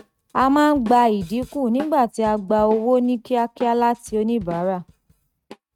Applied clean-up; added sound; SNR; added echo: neural mask model RNNoise.